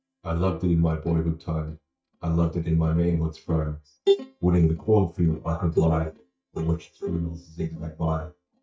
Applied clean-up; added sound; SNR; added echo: neural mask model DeepFilterNet 3.